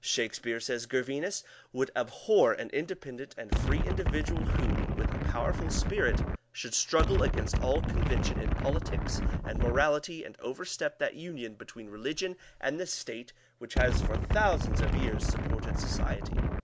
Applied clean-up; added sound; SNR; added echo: none; Wind; -4 dB; none.